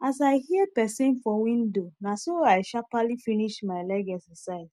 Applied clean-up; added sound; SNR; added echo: none; none; none; none.